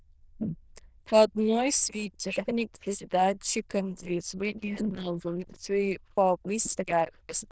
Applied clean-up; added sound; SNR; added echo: neural diffusion model UNIVERSE++.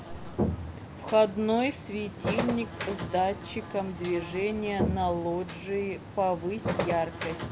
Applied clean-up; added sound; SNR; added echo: none; Buzz; 5 dB; none.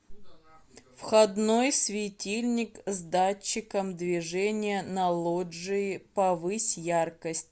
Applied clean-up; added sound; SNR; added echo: none; none; none; none.